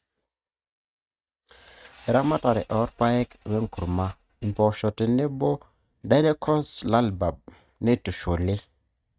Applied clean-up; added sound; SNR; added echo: neural mask model RNNoise.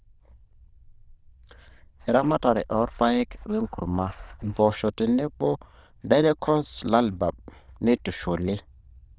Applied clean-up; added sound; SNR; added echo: neural diffusion model UNIVERSE++.